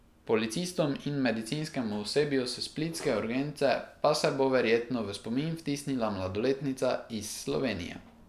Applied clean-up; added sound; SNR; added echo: none; none; none; none.